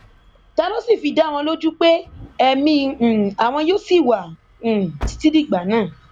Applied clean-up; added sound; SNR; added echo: none; Engine starting; 19 dB; none.